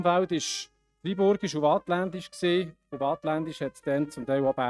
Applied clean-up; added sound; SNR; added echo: neural mask model RNNoise.